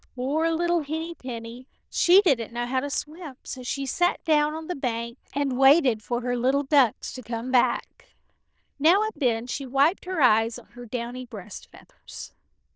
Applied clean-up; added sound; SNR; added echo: neural diffusion model UNIVERSE++.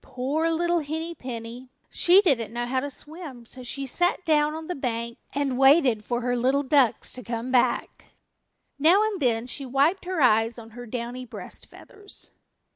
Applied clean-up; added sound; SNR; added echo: none; none; none; none.